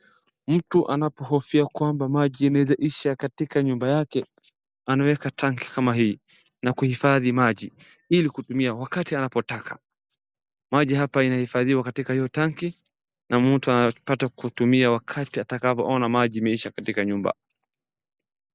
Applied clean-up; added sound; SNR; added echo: none; none; none; none.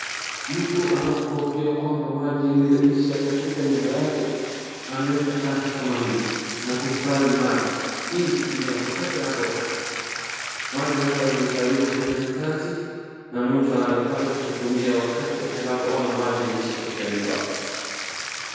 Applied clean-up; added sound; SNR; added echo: none; Bathtub (filling or washing); 9 dB; reverberation time 2.2 s.